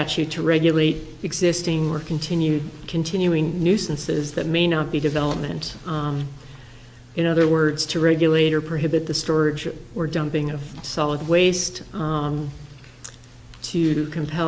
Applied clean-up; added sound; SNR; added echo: none; none; none; none.